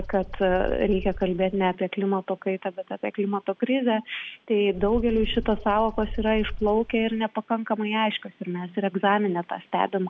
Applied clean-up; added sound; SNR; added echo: none; Bird; 13 dB; none.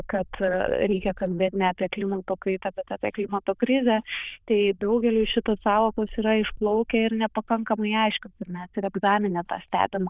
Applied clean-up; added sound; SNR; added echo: neural diffusion model UNIVERSE++.